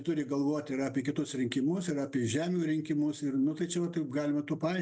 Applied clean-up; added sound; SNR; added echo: none; none; none; none.